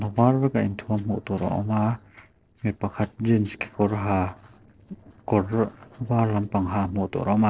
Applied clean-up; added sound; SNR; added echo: neural separator model SepFormer DNS4.